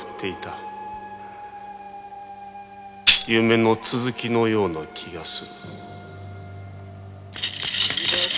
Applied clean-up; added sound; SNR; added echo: none; Tambourine; -2 dB; none.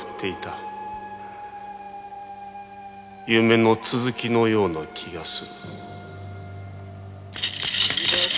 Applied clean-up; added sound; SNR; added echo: none; none; none; none.